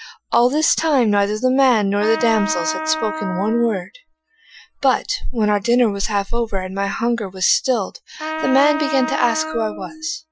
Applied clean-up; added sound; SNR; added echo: classical method Wiener filter.